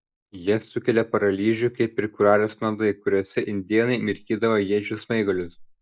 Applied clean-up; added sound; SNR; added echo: neural mask model Resemble Enhance denoiser.